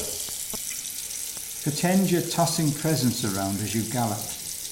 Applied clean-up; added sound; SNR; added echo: none; Water tap, faucet; 6 dB; none.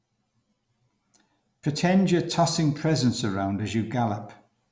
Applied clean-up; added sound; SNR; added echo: none; none; none; none.